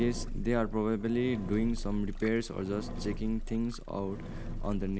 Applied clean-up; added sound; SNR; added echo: none; Engine; 5 dB; none.